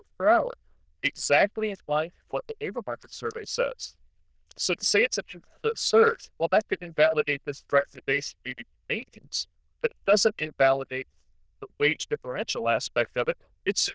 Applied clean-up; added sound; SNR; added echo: neural diffusion model UNIVERSE++.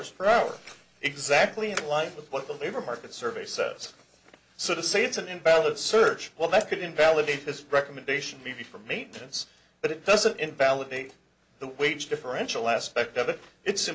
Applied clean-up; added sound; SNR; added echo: none; none; none; none.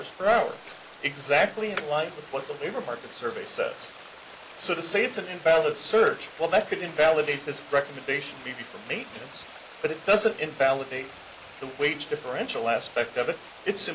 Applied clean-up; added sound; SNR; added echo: none; Stream; 17 dB; none.